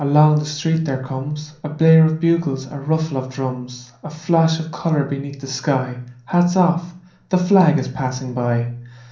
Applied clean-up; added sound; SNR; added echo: none; none; none; reverberation time 0.6 s.